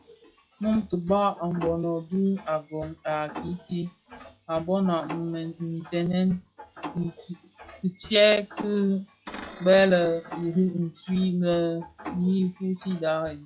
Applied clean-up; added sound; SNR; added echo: classical method log-MMSE.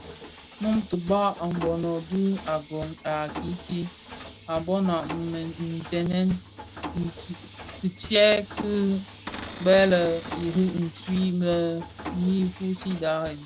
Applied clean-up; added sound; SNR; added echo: none; Cupboard open or close / Door + Mechanisms; 13 dB; none.